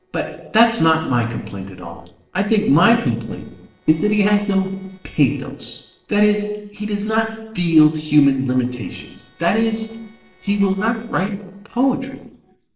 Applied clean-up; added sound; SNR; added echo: neural separator model SepFormer DNS4.